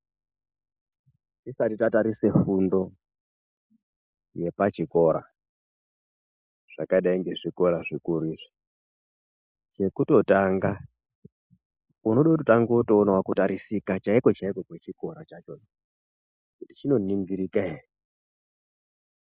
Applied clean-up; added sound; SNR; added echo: neural mask model Resemble Enhance denoiser.